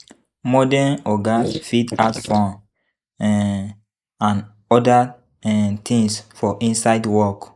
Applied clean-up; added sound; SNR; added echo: neural mask model Resemble Enhance denoiser.